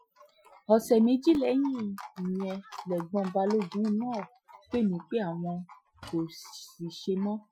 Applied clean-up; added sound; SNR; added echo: classical method Wiener filter.